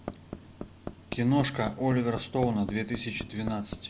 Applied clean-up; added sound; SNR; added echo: none; Hammer; 12 dB; none.